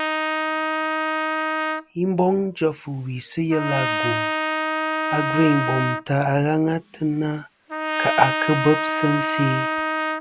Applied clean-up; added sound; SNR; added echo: none; Trumpet; 2 dB; none.